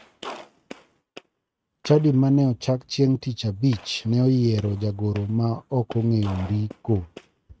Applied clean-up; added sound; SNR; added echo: neural mask model RNNoise.